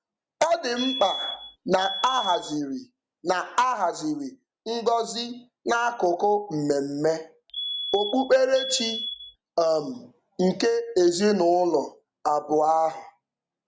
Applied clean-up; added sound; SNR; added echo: none; Alarm; 8 dB; none.